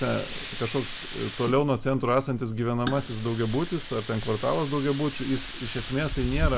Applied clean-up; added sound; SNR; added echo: none; Hiss; 8 dB; none.